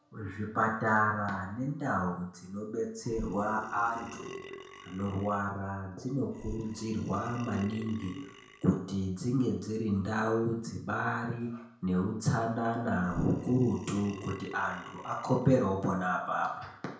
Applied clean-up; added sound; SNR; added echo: none; Burping, eructation; 14 dB; reverberation time 0.5 s.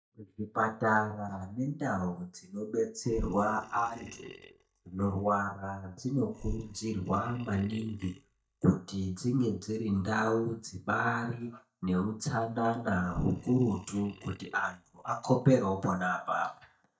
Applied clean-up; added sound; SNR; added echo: neural mask model DeepFilterNet 3.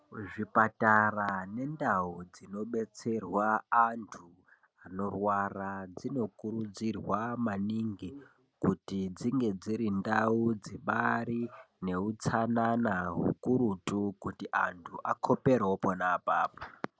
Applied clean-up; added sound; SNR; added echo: none; none; none; none.